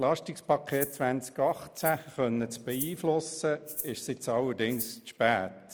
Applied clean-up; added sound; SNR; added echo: neural mask model Resemble Enhance denoiser.